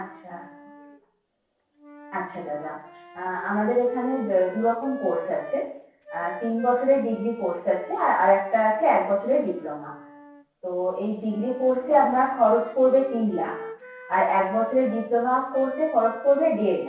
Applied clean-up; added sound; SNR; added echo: none; Wind instrument, woodwind instrument; 17 dB; reverberation time 0.7 s.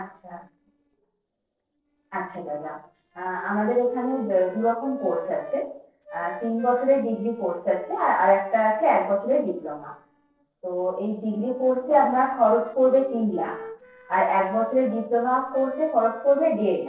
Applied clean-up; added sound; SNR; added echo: neural separator model SepFormer DNS4.